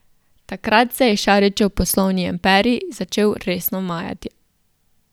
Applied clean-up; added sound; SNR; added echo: none; none; none; none.